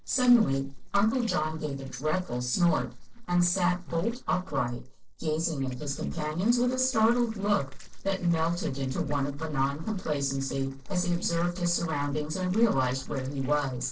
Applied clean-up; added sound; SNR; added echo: neural separator model SepFormer DNS4.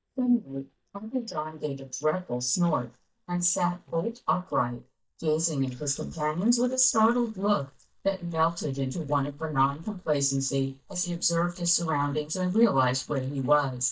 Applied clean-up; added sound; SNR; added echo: neural mask model DeepFilterNet 3.